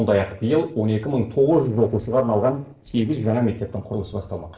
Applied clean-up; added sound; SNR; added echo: neural separator model SepFormer DNS4.